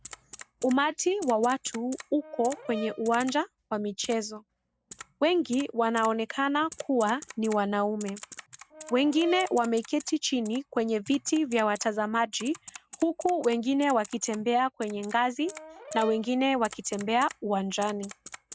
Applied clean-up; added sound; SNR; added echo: none; Brass instrument + Typing; 17 dB; none.